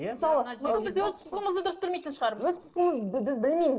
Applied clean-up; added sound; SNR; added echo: neural separator model SepFormer DNS4.